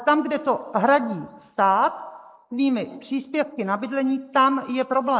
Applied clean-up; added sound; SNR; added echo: neural mask model Resemble Enhance denoiser.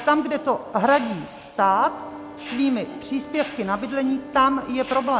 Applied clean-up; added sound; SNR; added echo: none; Wind instrument, woodwind instrument + Mechanisms; 15 dB; none.